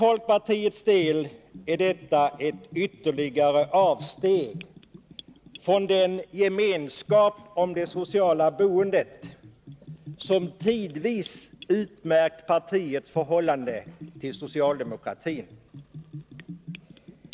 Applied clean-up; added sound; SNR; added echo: none; Bathtub (filling or washing) / Gurgling; 19 dB; none.